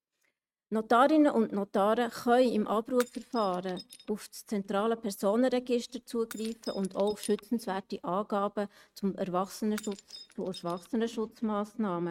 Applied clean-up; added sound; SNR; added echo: neural mask model RNNoise.